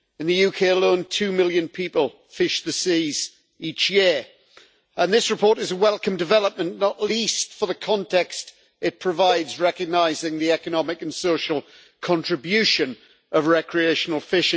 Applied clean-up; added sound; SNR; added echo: none; Cowbell; 14 dB; none.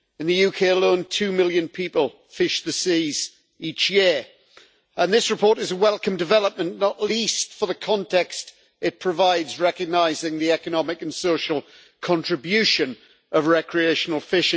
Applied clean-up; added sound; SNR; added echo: none; none; none; none.